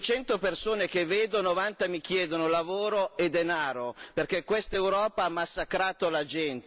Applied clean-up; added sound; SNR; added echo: none; none; none; none.